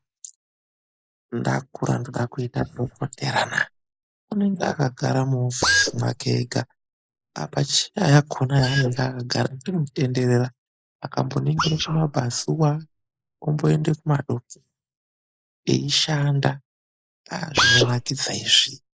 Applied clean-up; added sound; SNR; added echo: neural mask model Resemble Enhance denoiser.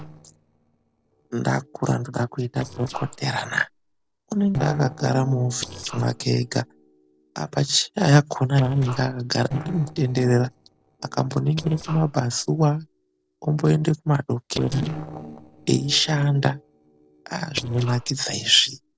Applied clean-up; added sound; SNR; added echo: neural separator model SepFormer DNS4.